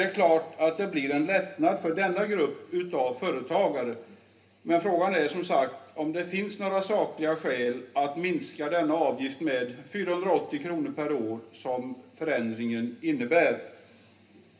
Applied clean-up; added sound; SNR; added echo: none; none; none; reverberation time 0.3 s.